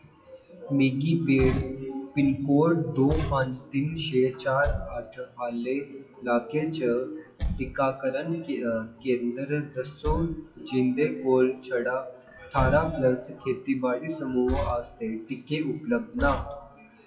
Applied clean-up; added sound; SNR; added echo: classical method WPE with log-MMSE.